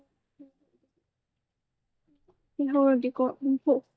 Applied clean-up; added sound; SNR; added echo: neural mask model DeepFilterNet 3.